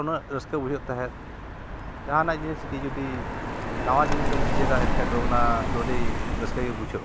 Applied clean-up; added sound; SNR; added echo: none; Car passing by; -3 dB; none.